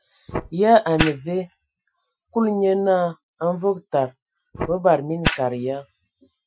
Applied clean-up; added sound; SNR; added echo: classical method Wiener filter.